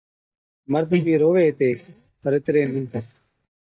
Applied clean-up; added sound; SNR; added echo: neural mask model DeepFilterNet 3.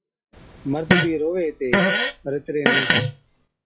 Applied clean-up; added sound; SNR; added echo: classical method log-MMSE.